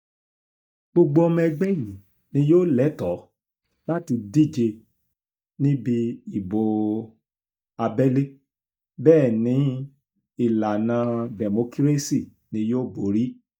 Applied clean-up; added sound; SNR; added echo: neural mask model DeepFilterNet 3.